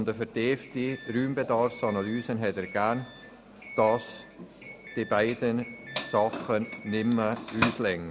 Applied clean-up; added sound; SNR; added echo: none; Doorbell; 11 dB; none.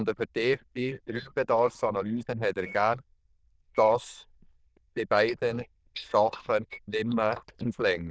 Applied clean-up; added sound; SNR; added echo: neural diffusion model UNIVERSE++.